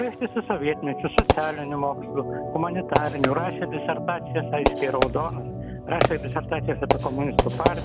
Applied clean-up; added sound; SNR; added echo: none; Organ + Fireworks; -1 dB; none.